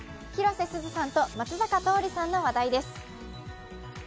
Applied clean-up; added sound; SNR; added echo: none; none; none; none.